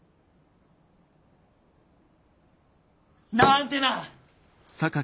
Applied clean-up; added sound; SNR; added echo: none; none; none; none.